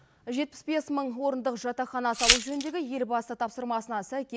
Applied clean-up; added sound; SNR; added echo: none; Glass; -3 dB; none.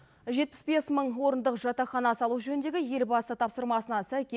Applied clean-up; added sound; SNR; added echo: none; none; none; none.